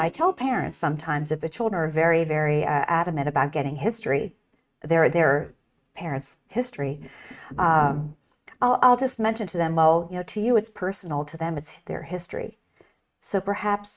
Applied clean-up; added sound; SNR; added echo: neural mask model RNNoise.